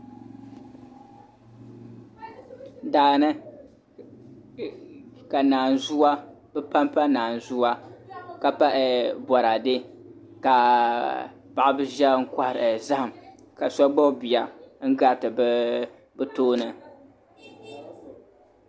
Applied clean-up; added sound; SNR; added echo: none; none; none; none.